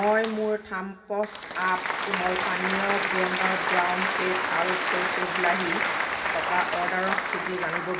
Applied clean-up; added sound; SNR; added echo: none; Applause; -1 dB; reverberation time 1.8 s.